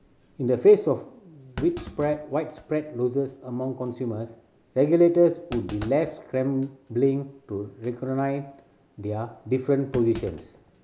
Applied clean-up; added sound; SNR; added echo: none; Thump, thud; 20 dB; none.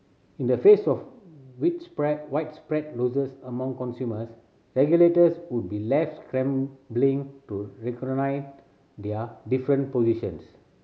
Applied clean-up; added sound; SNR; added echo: none; none; none; none.